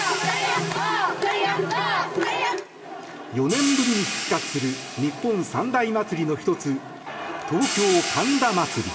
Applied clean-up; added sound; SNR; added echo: none; Hi-hat; 9 dB; reverberation time 2.8 s.